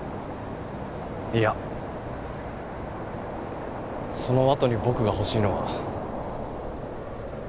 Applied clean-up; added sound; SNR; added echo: none; none; none; none.